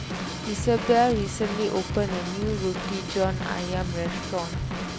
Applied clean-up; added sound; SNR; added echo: none; Drum / Drum kit; 4 dB; none.